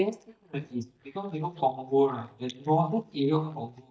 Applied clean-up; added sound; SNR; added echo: neural mask model DeepFilterNet 3.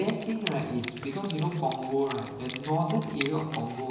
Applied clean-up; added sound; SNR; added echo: none; Wind instrument, woodwind instrument; 7 dB; reverberation time 1.0 s.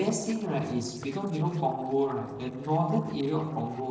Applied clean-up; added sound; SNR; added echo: neural separator model SepFormer DNS4.